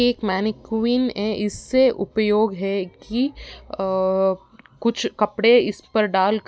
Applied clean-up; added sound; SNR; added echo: none; none; none; none.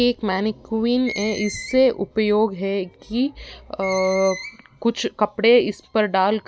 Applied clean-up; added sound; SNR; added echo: none; Screech; 16 dB; none.